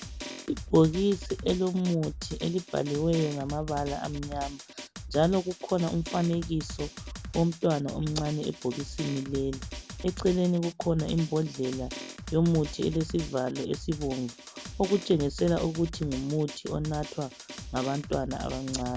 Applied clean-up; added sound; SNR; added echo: none; Drum; 12 dB; none.